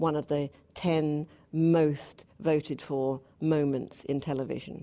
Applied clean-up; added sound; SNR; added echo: none; none; none; none.